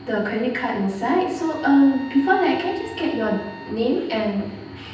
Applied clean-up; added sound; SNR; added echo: none; Trumpet; 19 dB; reverberation time 0.9 s.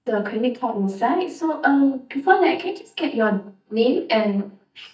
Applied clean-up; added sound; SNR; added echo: neural mask model DeepFilterNet 3.